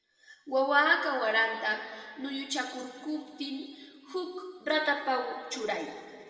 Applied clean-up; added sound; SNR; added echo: none; none; none; reverberation time 2.2 s.